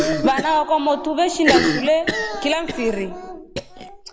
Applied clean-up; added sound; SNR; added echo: none; Cough; 4 dB; none.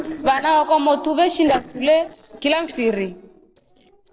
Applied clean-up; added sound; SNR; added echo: neural separator model SepFormer DNS4.